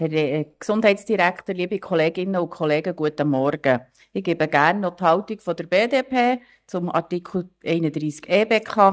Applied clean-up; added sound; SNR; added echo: neural mask model DeepFilterNet 3.